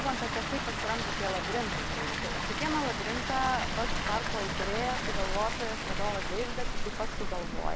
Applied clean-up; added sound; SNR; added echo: none; Water; -3 dB; none.